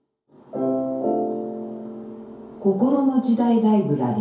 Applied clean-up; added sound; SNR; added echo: none; none; none; reverberation time 2.4 s.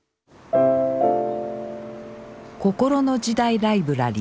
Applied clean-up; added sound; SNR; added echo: none; none; none; none.